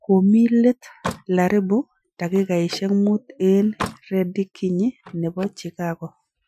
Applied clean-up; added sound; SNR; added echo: classical method Wiener filter.